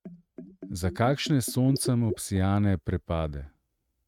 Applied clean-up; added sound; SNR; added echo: neural mask model RNNoise.